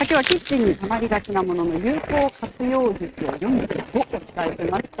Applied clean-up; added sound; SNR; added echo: neural mask model RNNoise.